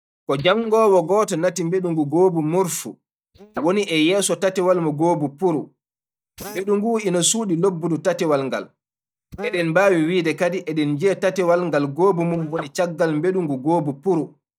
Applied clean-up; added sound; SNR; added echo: neural mask model DeepFilterNet 3.